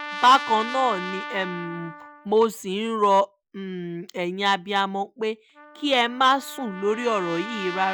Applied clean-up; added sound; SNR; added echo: none; Trumpet; 13 dB; none.